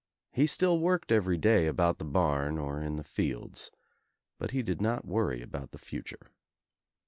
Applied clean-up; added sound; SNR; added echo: none; none; none; none.